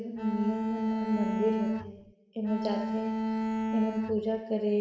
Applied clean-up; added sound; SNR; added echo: none; Bowed string instrument; 0 dB; reverberation time 1.3 s.